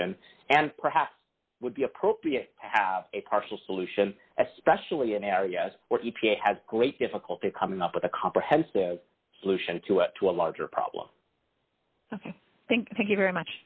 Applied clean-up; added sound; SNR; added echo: none; none; none; none.